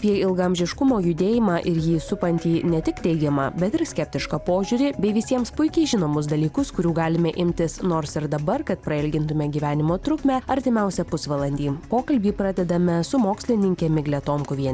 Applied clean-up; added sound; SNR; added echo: none; none; none; none.